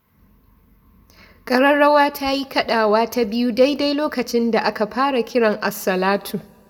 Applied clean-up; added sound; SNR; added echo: none; none; none; reverberation time 1.2 s.